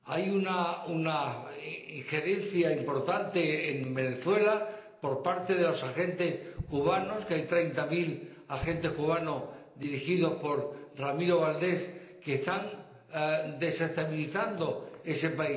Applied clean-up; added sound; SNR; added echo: neural separator model SepFormer DNS4.